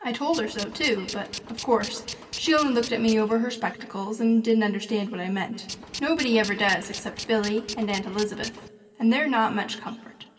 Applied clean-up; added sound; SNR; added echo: none; Tools; 12 dB; reverberation time 1.8 s.